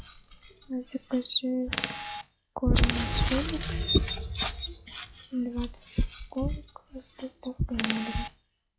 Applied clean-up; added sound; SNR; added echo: classical method log-MMSE.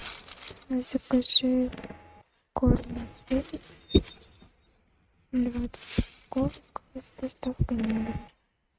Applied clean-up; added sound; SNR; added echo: neural mask model RNNoise.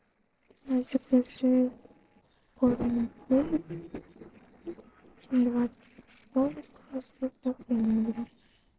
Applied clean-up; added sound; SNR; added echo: neural separator model SepFormer DNS4.